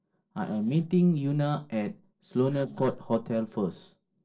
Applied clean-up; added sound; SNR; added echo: neural separator model SepFormer DNS4.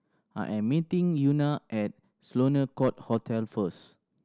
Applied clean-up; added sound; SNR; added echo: none; none; none; none.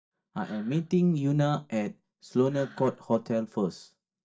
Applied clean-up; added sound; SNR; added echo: neural mask model DeepFilterNet 3.